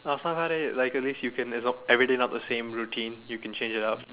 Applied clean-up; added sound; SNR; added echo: none; none; none; none.